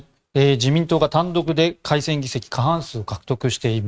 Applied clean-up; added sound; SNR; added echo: neural mask model RNNoise.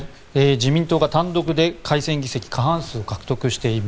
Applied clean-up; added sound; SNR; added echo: none; Run; 18 dB; none.